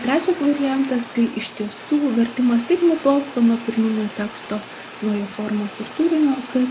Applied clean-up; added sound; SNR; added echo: none; Fire; 15 dB; none.